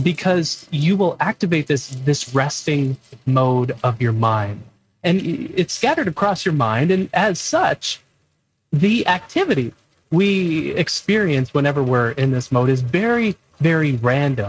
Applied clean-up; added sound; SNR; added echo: neural mask model RNNoise.